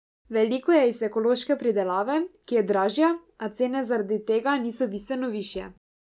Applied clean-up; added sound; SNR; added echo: none; none; none; none.